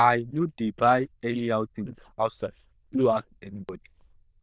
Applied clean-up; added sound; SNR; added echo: neural diffusion model UNIVERSE++.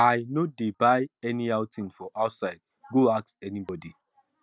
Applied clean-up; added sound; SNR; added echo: none; none; none; none.